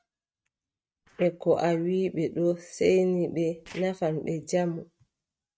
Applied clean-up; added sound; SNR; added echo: neural mask model RNNoise.